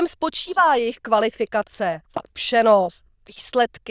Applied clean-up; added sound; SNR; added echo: neural diffusion model UNIVERSE++.